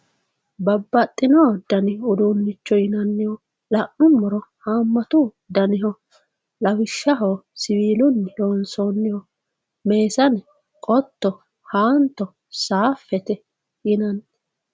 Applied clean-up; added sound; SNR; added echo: none; none; none; none.